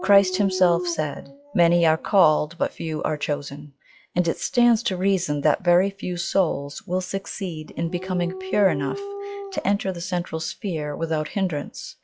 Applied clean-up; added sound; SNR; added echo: classical method log-MMSE.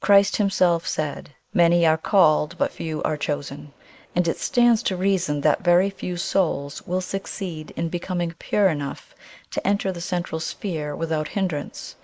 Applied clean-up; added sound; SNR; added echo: neural mask model Resemble Enhance denoiser.